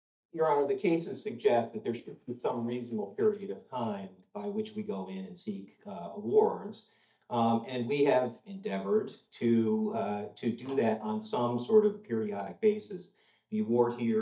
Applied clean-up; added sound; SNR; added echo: neural mask model DeepFilterNet 3.